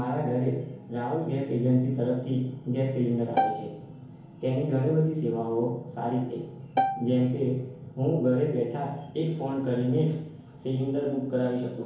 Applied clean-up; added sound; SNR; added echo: none; Bowed string instrument; 3 dB; reverberation time 1.0 s.